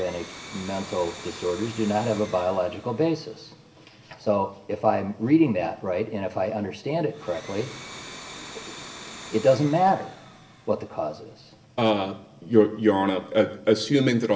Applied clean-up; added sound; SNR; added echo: none; Domestic sounds, home sounds; 19 dB; reverberation time 0.9 s.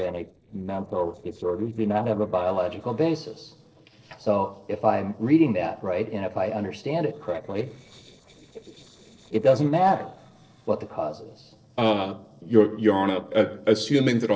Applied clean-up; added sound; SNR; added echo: neural separator model SepFormer DNS4.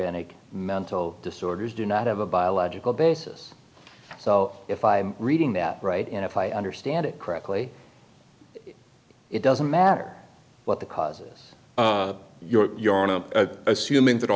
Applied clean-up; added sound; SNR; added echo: none; none; none; none.